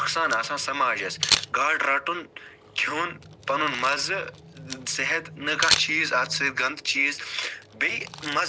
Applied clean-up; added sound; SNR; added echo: none; Camera; 7 dB; none.